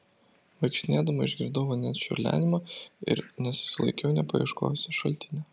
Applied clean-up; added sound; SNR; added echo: none; none; none; none.